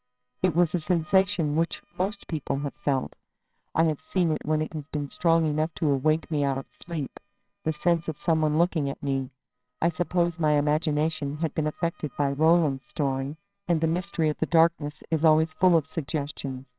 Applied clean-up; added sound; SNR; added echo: neural separator model SepFormer WHAMR!.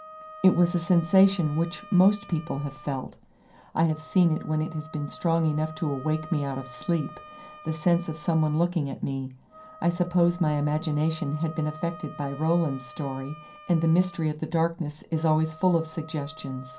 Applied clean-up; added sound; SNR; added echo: none; Wind instrument, woodwind instrument; 20 dB; reverberation time 0.3 s.